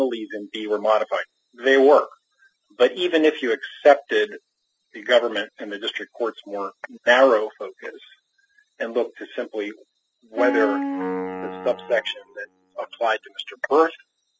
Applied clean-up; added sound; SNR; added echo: classical method spectral subtraction.